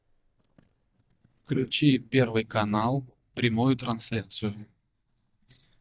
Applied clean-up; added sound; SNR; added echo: neural mask model DeepFilterNet 3.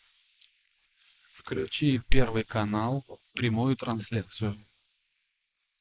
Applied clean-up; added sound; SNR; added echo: neural mask model Resemble Enhance denoiser.